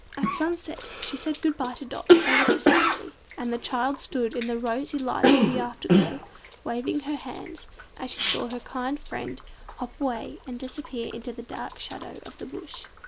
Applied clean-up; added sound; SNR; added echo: none; Cough; -3 dB; none.